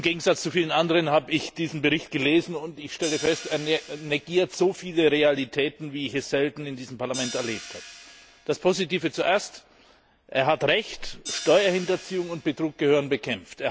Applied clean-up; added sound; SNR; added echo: none; Hi-hat; 18 dB; none.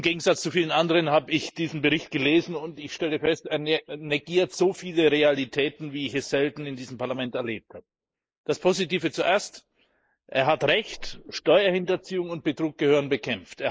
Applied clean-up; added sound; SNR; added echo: neural mask model Resemble Enhance denoiser.